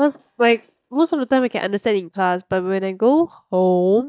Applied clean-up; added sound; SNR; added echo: neural mask model DeepFilterNet 3.